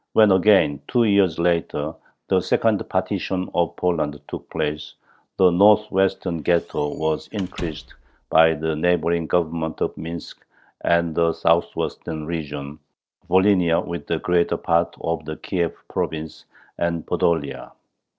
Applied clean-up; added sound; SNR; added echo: neural separator model SepFormer DNS4.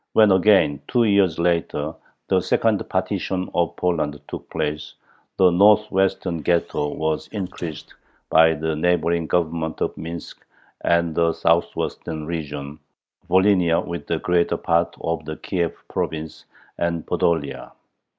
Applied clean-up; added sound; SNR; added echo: neural mask model Resemble Enhance denoiser.